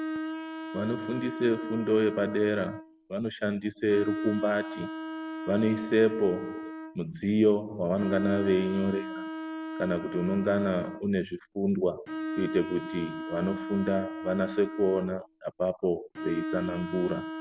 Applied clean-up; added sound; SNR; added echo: none; Bowed string instrument; 8 dB; none.